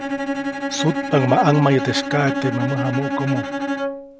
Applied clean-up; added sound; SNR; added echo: none; Bowed string instrument; 3 dB; none.